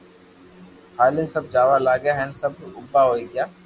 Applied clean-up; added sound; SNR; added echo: none; none; none; none.